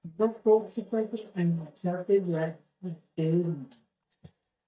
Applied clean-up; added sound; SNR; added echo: neural mask model DeepFilterNet 3.